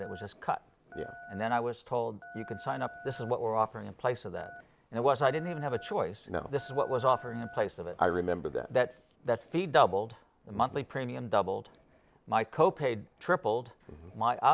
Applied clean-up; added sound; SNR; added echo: none; Telephone; 18 dB; none.